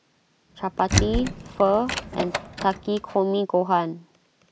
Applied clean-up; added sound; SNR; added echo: none; Door; 4 dB; none.